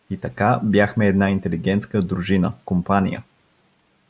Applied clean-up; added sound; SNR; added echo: none; none; none; none.